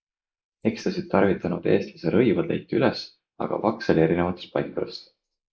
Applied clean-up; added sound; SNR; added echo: neural mask model Resemble Enhance denoiser.